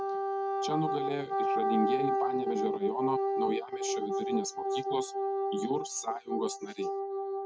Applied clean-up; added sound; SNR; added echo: neural mask model RNNoise.